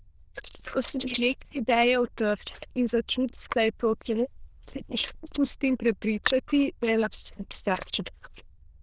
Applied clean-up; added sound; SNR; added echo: neural diffusion model UNIVERSE++.